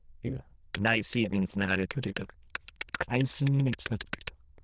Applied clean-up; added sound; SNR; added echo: neural diffusion model UNIVERSE++.